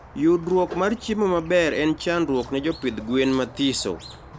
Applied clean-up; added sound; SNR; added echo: none; Squeak; 18 dB; none.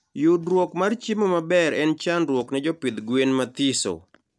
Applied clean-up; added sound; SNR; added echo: none; none; none; none.